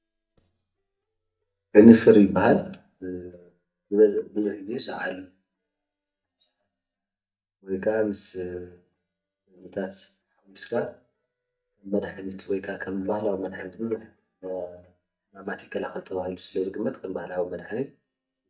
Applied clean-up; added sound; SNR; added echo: neural mask model DeepFilterNet 3.